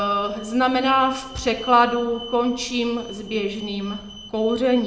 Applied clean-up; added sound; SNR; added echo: none; Alarm; 19 dB; reverberation time 0.7 s.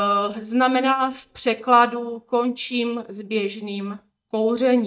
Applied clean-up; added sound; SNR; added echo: neural mask model DeepFilterNet 3.